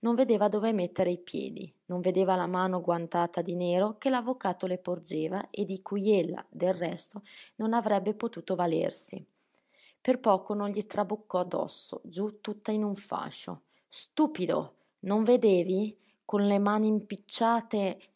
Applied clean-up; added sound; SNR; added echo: none; none; none; none.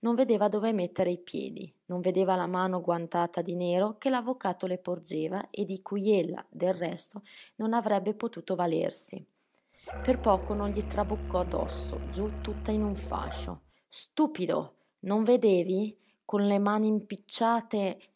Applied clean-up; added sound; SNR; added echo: none; Musical instrument; 7 dB; none.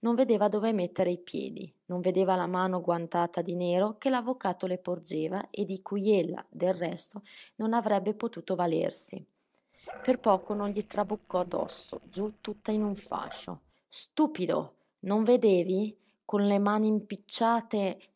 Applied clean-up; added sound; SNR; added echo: neural separator model SepFormer DNS4.